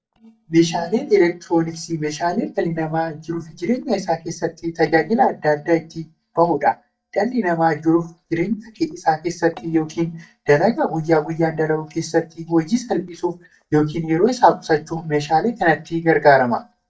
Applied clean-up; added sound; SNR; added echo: neural mask model DeepFilterNet 3.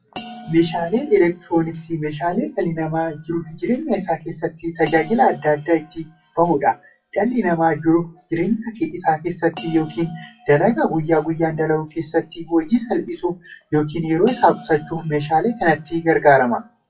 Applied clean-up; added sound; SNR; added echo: classical method WPE with log-MMSE.